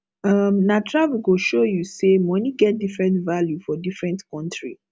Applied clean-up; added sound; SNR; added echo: none; none; none; none.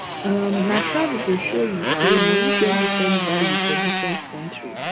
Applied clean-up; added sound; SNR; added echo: none; Motorcycle; -1 dB; none.